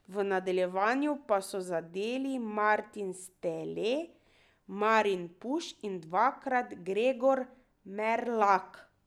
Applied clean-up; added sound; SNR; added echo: none; none; none; none.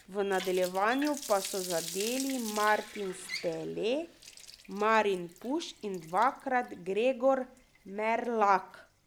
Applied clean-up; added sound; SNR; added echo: none; Water tap, faucet; 14 dB; none.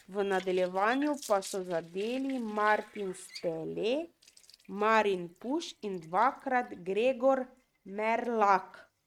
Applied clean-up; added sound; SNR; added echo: neural mask model RNNoise.